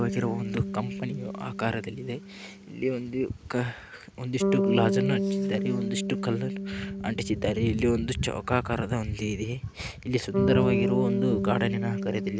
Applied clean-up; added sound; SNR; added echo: none; Bass guitar; 1 dB; none.